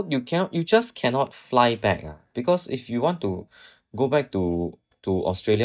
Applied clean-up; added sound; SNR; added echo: neural mask model DeepFilterNet 3.